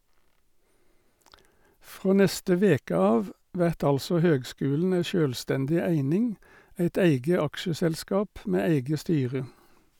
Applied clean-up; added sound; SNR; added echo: none; none; none; none.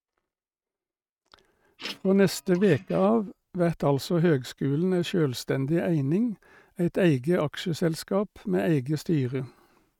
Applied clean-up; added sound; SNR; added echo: neural mask model RNNoise.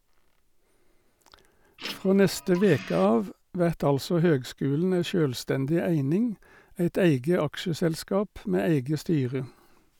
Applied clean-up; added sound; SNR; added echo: none; Printer; 15 dB; none.